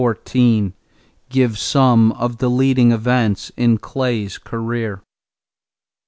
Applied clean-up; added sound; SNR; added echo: none; none; none; none.